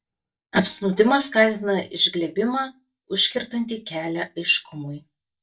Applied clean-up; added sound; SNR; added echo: neural mask model DeepFilterNet 3.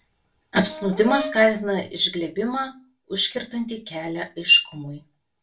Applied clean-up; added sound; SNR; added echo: none; Brass instrument; 11 dB; reverberation time 0.2 s.